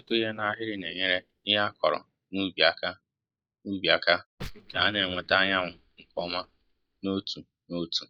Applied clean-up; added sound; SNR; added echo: neural mask model DeepFilterNet 3.